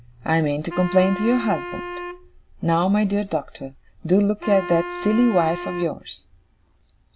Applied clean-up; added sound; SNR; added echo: none; Wind instrument, woodwind instrument; 11 dB; none.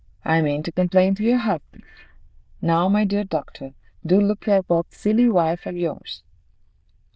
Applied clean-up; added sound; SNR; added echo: neural diffusion model UNIVERSE++.